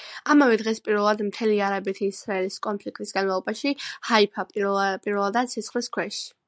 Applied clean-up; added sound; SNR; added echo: none; none; none; none.